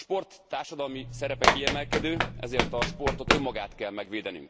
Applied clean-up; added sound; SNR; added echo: none; Run; -4 dB; none.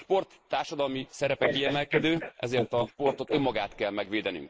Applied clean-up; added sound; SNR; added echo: neural mask model Resemble Enhance denoiser.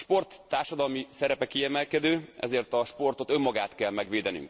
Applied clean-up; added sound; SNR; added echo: none; none; none; none.